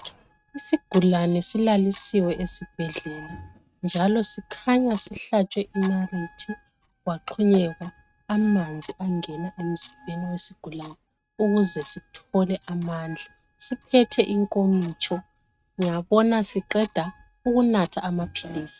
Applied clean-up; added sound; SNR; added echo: neural mask model RNNoise.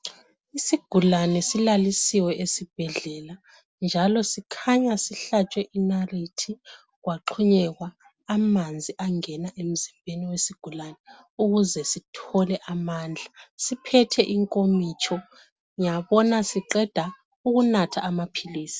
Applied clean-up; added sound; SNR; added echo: none; none; none; none.